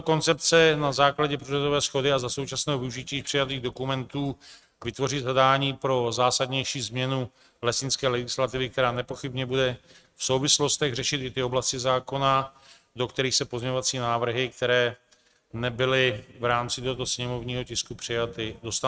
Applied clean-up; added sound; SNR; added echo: neural mask model RNNoise.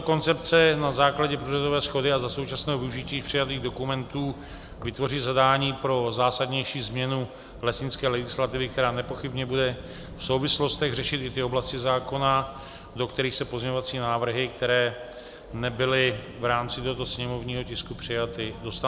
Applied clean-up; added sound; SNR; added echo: none; Wind; 18 dB; none.